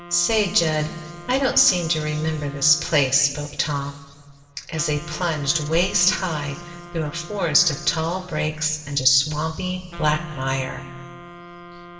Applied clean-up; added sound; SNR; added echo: none; Wind instrument, woodwind instrument; 17 dB; reverberation time 2.1 s.